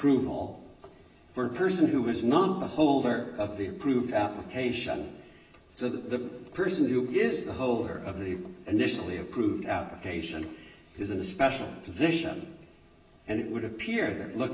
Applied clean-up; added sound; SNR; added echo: none; none; none; reverberation time 0.8 s.